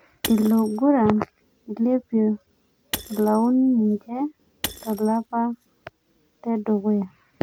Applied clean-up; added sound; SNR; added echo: none; Shatter / Crushing; 15 dB; none.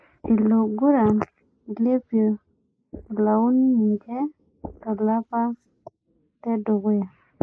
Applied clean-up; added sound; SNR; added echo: neural mask model Resemble Enhance denoiser.